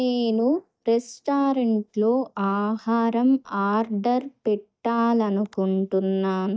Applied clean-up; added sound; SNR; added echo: neural mask model DeepFilterNet 3.